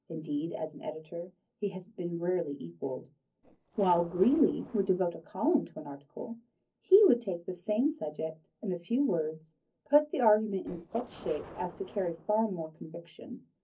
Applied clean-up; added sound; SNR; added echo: neural separator model SepFormer DNS4.